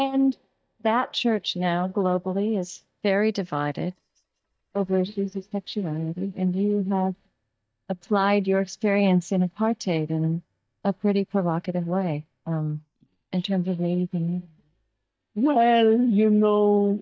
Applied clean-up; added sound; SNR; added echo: neural mask model DeepFilterNet 3.